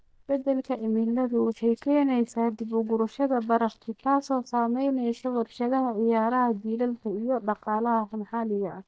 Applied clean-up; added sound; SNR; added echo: neural mask model DeepFilterNet 3.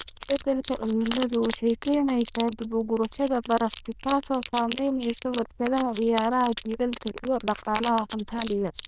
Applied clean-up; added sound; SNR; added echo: neural diffusion model UNIVERSE++.